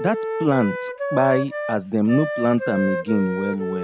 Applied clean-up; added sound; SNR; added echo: none; Wind instrument, woodwind instrument; 6 dB; none.